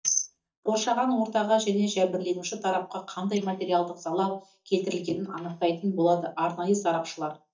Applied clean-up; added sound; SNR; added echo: neural mask model DeepFilterNet 3.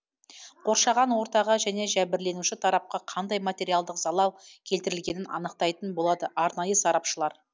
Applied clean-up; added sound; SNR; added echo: none; none; none; none.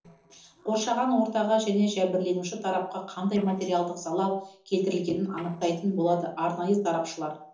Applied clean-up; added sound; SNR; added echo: neural separator model SepFormer DNS4.